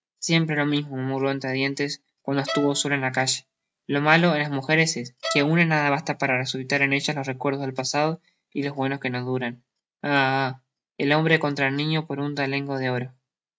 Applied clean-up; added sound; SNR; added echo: neural mask model RNNoise.